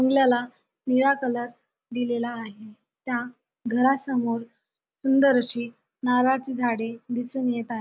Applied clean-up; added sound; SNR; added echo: none; none; none; none.